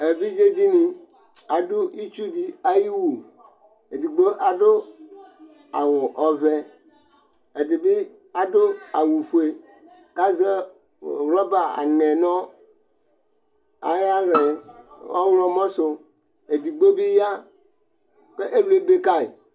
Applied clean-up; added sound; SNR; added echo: none; Bowed string instrument; 9 dB; reverberation time 0.2 s.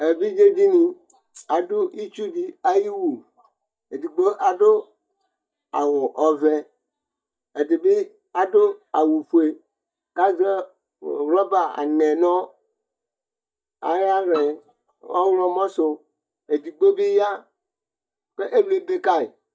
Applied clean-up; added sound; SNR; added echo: neural mask model DeepFilterNet 3.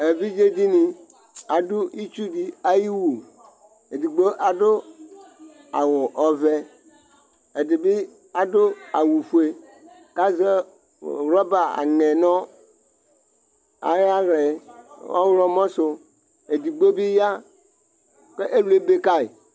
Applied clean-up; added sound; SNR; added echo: none; none; none; none.